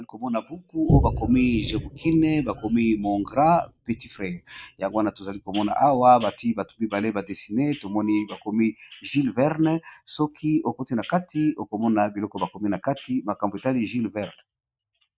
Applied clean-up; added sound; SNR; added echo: neural mask model RNNoise.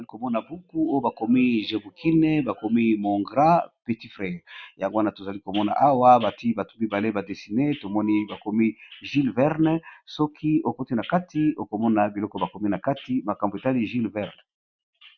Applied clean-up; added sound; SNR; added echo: none; none; none; none.